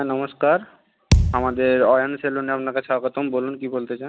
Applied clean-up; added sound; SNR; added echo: none; Thump, thud; 0 dB; none.